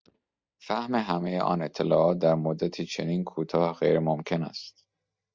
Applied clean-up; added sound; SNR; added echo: neural mask model DeepFilterNet 3.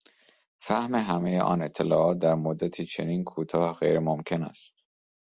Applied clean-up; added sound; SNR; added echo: none; none; none; none.